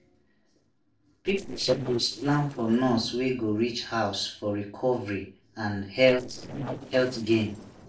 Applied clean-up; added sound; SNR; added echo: neural separator model SepFormer DNS4.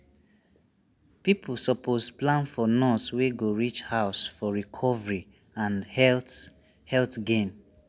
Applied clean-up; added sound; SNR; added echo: none; none; none; none.